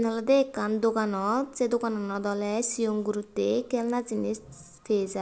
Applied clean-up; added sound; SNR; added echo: none; none; none; none.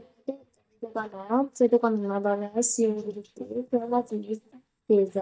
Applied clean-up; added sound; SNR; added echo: neural mask model DeepFilterNet 3.